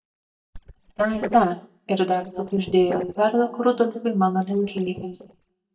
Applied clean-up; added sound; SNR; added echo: neural mask model DeepFilterNet 3.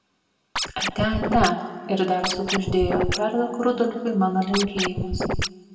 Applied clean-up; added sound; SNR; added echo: none; Scratching (performance technique); 2 dB; reverberation time 1.8 s.